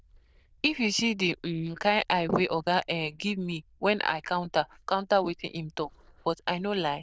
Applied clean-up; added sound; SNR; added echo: neural diffusion model UNIVERSE++.